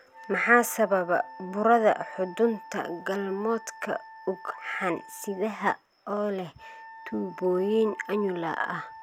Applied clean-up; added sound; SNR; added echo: none; Wind instrument, woodwind instrument; 18 dB; none.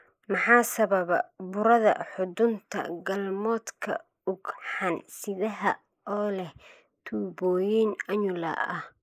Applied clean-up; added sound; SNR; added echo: neural mask model Resemble Enhance denoiser.